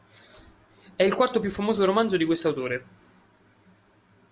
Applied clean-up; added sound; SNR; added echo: none; none; none; none.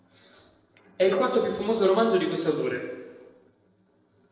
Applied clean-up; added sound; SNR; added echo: neural separator model SepFormer DNS4.